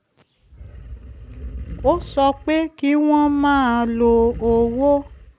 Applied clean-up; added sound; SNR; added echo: none; Animal; 15 dB; none.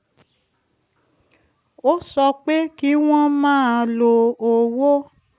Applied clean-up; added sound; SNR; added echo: none; none; none; none.